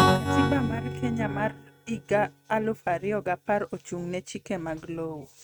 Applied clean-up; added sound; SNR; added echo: neural mask model RNNoise.